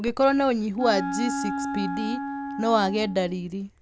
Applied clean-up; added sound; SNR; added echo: none; Wind instrument, woodwind instrument; 7 dB; none.